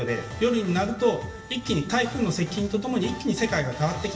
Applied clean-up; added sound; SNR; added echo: none; none; none; reverberation time 0.7 s.